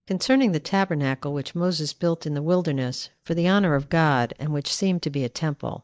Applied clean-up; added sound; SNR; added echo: neural mask model DeepFilterNet 3.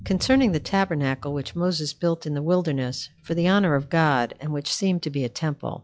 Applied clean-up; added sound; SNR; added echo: classical method log-MMSE.